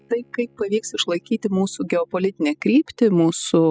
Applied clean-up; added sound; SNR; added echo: classical method spectral subtraction.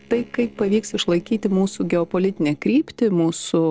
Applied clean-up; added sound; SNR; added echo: neural separator model SepFormer DNS4.